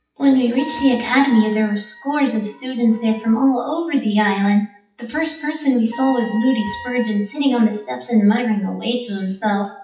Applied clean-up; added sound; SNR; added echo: classical method WPE with log-MMSE.